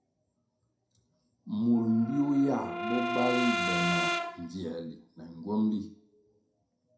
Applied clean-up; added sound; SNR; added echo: none; Brass instrument; 2 dB; reverberation time 0.4 s.